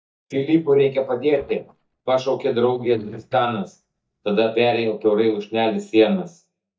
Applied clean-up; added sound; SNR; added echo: neural mask model DeepFilterNet 3.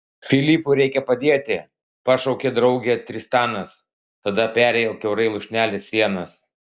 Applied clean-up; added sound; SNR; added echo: none; none; none; none.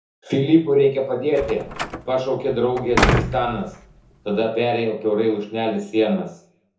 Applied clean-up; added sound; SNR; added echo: none; Slam; 4 dB; reverberation time 0.5 s.